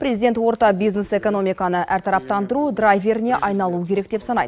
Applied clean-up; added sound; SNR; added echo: none; none; none; none.